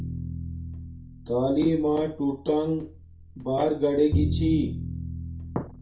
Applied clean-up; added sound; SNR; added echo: none; Bowed string instrument; 6 dB; reverberation time 0.3 s.